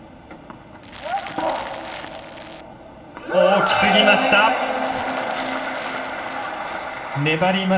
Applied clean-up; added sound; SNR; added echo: none; Crackle; 16 dB; reverberation time 0.6 s.